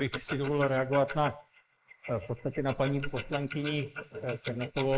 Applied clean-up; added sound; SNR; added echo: neural mask model Resemble Enhance denoiser.